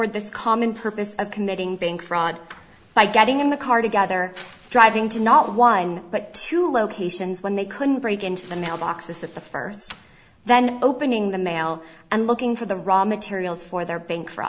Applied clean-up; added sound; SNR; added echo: none; none; none; none.